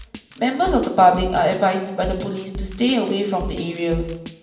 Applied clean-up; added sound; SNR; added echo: none; Drum kit; 13 dB; reverberation time 0.9 s.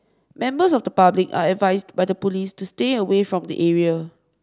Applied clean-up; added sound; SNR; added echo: none; none; none; none.